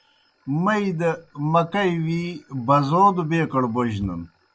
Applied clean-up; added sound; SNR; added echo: none; none; none; none.